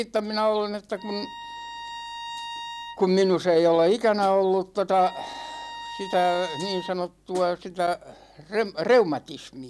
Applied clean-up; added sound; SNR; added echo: none; Bowed string instrument; 14 dB; none.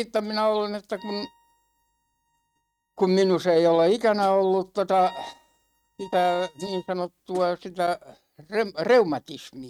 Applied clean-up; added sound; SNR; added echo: neural mask model RNNoise.